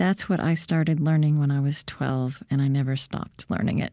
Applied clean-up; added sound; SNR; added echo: none; none; none; none.